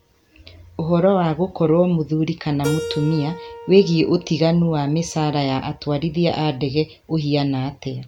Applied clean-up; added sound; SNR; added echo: none; Keyboard (musical); 17 dB; none.